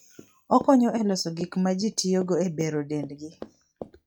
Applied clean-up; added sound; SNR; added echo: classical method log-MMSE.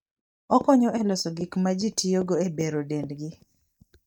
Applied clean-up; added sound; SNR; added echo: neural mask model DeepFilterNet 3.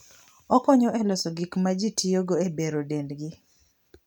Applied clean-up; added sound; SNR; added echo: none; none; none; none.